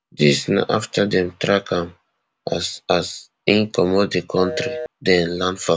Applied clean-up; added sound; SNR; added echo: none; Telephone; 10 dB; none.